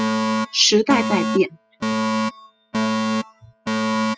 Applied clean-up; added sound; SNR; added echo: classical method spectral subtraction.